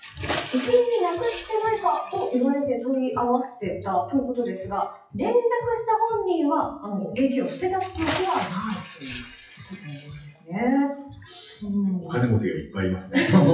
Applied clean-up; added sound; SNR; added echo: classical method WPE with log-MMSE.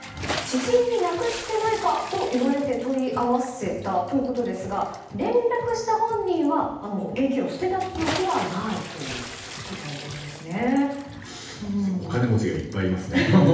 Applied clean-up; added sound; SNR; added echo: none; Bathtub (filling or washing) / Splash, splatter; 14 dB; reverberation time 0.9 s.